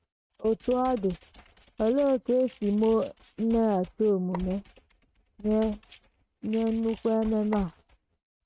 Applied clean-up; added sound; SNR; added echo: neural mask model RNNoise.